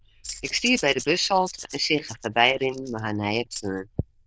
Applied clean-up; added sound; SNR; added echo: neural diffusion model UNIVERSE++.